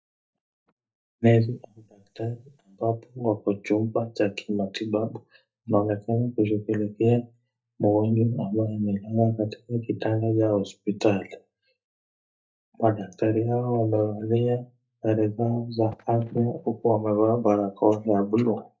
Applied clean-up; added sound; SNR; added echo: neural mask model DeepFilterNet 3.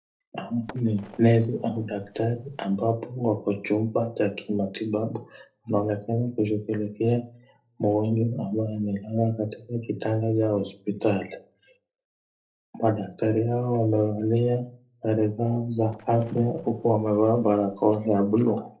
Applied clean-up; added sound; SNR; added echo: neural separator model SepFormer DNS4.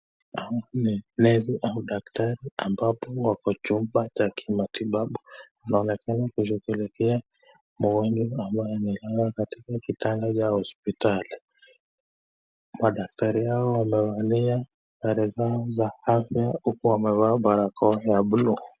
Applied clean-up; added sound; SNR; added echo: none; none; none; none.